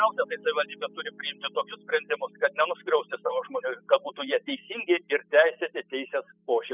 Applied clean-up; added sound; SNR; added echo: classical method spectral subtraction.